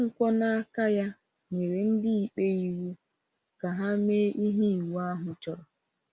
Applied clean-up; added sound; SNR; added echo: none; none; none; none.